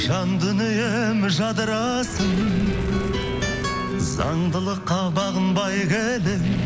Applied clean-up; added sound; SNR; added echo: none; Fire; 12 dB; none.